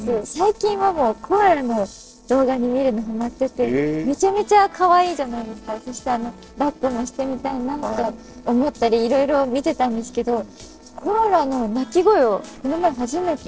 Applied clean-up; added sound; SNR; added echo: neural separator model SepFormer DNS4.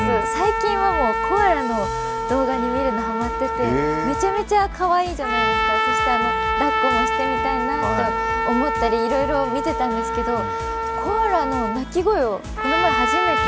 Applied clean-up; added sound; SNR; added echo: none; Trumpet; 0 dB; none.